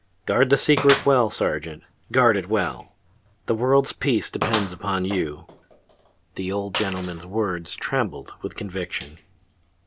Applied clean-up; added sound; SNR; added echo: none; Gunshot, gunfire; 11 dB; none.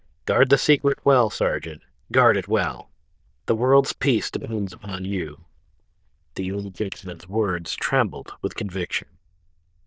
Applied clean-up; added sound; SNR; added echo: neural diffusion model UNIVERSE++.